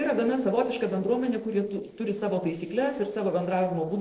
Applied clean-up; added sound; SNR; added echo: neural separator model SepFormer DNS4.